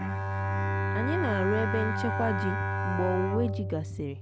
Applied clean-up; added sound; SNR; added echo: none; Bowed string instrument; -2 dB; none.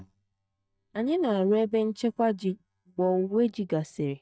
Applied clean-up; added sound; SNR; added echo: neural mask model DeepFilterNet 3.